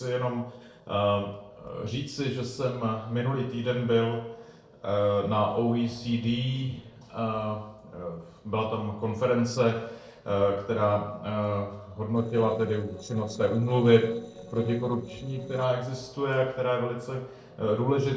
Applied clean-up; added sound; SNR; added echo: neural separator model SepFormer DNS4.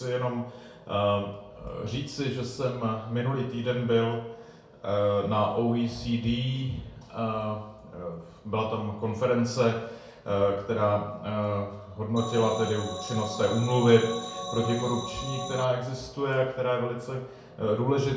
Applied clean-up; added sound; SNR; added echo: none; Organ; 8 dB; reverberation time 0.6 s.